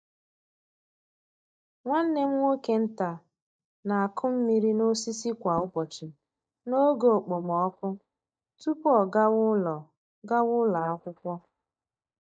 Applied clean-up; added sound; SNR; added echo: neural mask model DeepFilterNet 3.